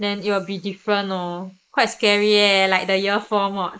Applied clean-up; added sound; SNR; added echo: neural mask model Resemble Enhance denoiser.